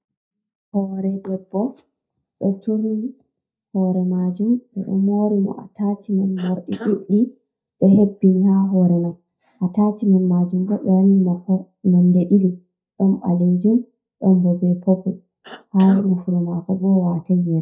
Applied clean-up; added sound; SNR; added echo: neural mask model DeepFilterNet 3.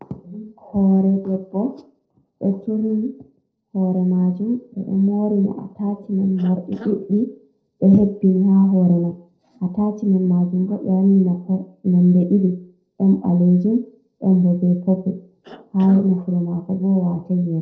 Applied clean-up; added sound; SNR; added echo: neural separator model SepFormer DNS4.